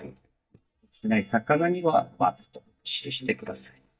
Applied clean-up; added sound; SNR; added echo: neural mask model DeepFilterNet 3.